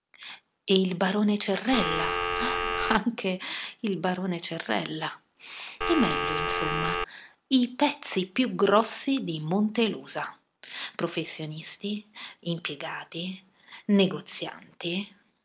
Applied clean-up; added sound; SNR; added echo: none; Telephone; -1 dB; none.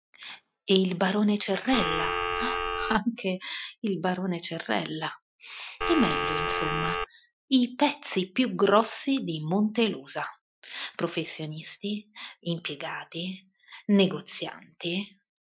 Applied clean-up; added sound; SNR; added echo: classical method Wiener filter.